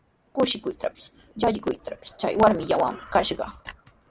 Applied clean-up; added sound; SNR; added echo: none; none; none; none.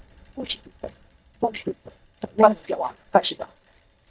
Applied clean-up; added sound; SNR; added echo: neural mask model DeepFilterNet 3.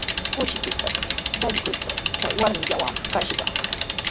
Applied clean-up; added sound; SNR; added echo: none; Bicycle; -2 dB; none.